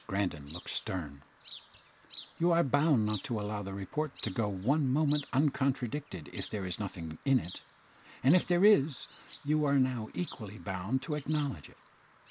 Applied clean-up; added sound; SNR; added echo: none; Chirp, tweet; 16 dB; none.